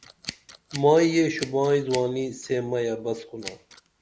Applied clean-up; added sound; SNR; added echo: none; Scissors; 18 dB; none.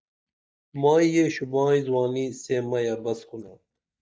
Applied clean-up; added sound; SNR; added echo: neural mask model DeepFilterNet 3.